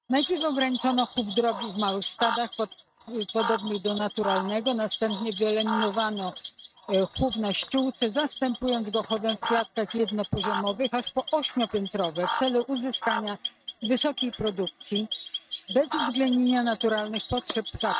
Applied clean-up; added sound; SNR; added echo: neural mask model RNNoise.